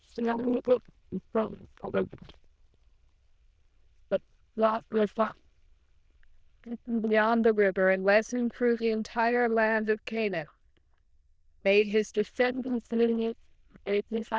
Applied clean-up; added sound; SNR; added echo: neural diffusion model UNIVERSE++.